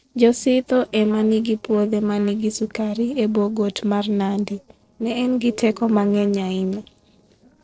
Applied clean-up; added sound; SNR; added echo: neural separator model SepFormer DNS4.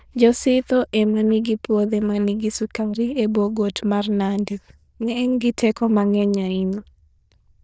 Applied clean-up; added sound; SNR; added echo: neural diffusion model UNIVERSE++.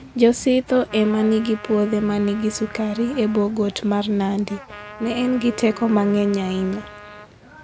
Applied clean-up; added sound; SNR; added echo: none; Trumpet; 19 dB; none.